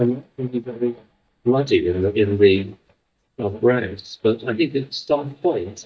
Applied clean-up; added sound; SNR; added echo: neural mask model DeepFilterNet 3.